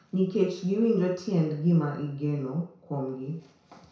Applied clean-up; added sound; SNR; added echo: none; none; none; reverberation time 0.5 s.